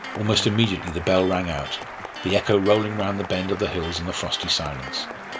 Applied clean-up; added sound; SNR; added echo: none; Applause + Electric guitar; 11 dB; none.